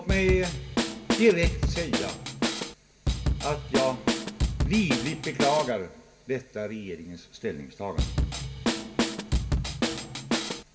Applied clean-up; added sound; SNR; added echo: none; Drum kit; -2 dB; reverberation time 0.2 s.